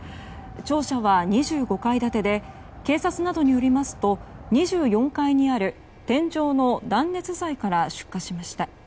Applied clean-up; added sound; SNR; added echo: none; none; none; none.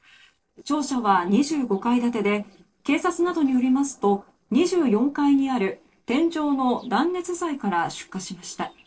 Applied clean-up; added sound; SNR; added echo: neural separator model SepFormer DNS4.